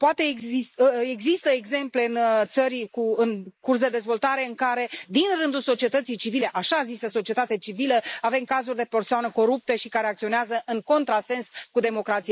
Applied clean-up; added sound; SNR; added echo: neural mask model Resemble Enhance denoiser.